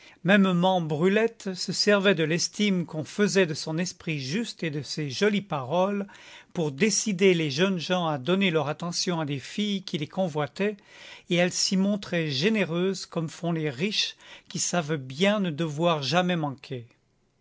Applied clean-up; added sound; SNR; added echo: none; none; none; none.